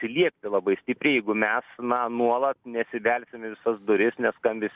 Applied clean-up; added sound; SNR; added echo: none; none; none; none.